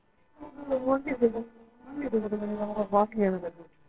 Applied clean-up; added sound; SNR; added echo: neural separator model SepFormer WHAMR!.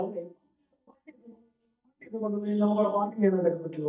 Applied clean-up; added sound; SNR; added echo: neural mask model DeepFilterNet 3.